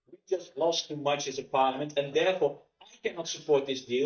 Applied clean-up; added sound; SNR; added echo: neural mask model DeepFilterNet 3.